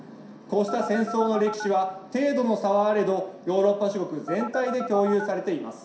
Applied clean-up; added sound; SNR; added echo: none; Telephone; 9 dB; reverberation time 0.7 s.